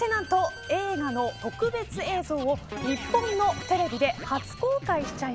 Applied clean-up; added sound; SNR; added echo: none; Squeak / Slam + Scratching (performance technique); 13 dB; none.